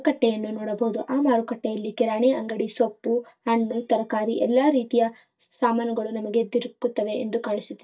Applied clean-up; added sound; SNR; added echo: neural mask model DeepFilterNet 3.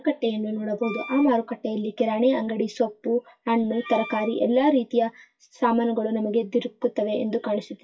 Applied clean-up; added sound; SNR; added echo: classical method WPE with log-MMSE.